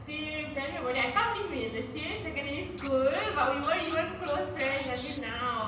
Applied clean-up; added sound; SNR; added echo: none; Scratching (performance technique); 15 dB; reverberation time 0.8 s.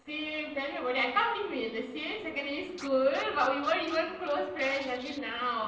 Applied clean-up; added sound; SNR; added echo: neural separator model SepFormer DNS4.